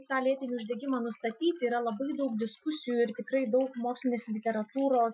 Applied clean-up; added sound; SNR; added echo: classical method Wiener filter.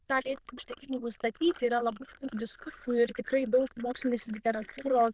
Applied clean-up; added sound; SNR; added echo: neural diffusion model UNIVERSE++.